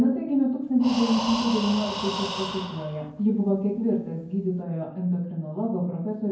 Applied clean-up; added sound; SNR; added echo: none; Breathing; 9 dB; reverberation time 0.9 s.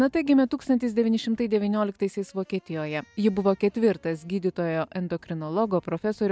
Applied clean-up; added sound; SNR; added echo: none; none; none; none.